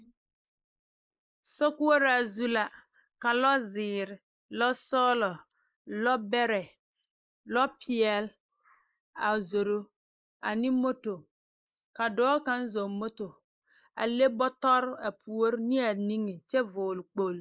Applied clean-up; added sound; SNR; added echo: neural mask model Resemble Enhance denoiser.